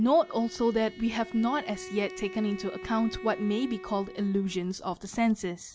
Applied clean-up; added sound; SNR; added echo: none; Bowed string instrument; 15 dB; none.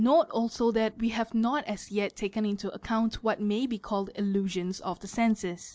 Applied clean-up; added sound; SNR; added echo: none; none; none; none.